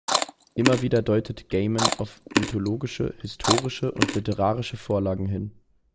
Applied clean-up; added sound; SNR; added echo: none; Chewing, mastication; 3 dB; none.